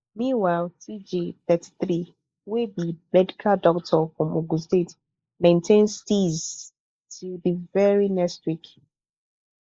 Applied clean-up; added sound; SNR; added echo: neural mask model Resemble Enhance denoiser.